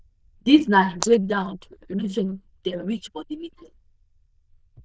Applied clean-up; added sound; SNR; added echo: neural diffusion model UNIVERSE++.